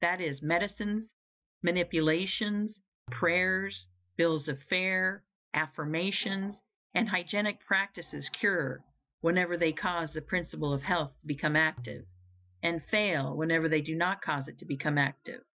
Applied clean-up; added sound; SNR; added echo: neural mask model DeepFilterNet 3.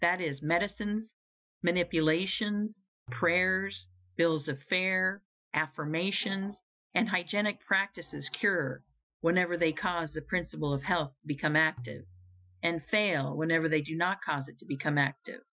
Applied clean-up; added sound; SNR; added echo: classical method Wiener filter.